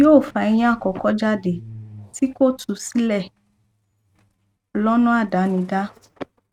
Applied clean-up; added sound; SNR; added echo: neural mask model RNNoise.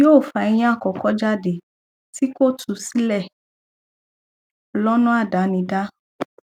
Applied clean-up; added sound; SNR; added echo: none; none; none; none.